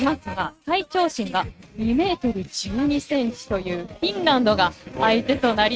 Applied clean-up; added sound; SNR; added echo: neural mask model RNNoise.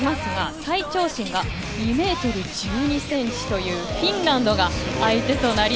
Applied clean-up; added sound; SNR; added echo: none; Coin (dropping); 17 dB; none.